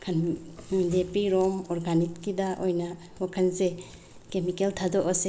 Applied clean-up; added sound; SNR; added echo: none; none; none; none.